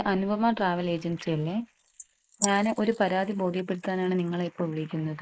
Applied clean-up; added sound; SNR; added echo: neural mask model Resemble Enhance denoiser.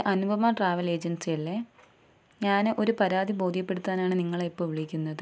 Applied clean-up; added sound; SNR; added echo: none; none; none; none.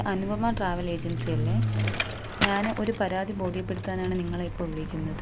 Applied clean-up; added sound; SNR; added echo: none; Bicycle + Truck; 0 dB; none.